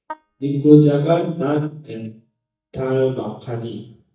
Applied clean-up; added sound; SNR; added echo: neural mask model DeepFilterNet 3.